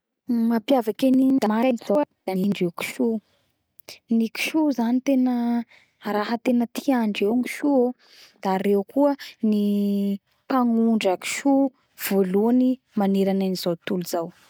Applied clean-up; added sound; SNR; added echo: none; none; none; none.